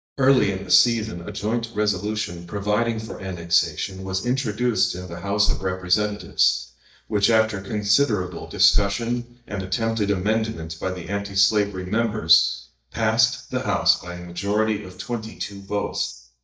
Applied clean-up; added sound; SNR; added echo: neural mask model DeepFilterNet 3.